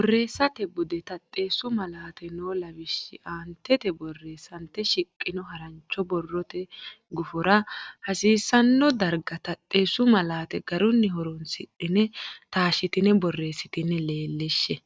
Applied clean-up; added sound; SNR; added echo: none; none; none; none.